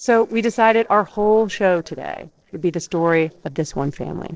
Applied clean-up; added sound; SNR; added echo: neural separator model SepFormer DNS4.